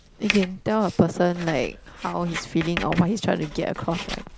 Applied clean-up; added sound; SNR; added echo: none; Writing; 11 dB; none.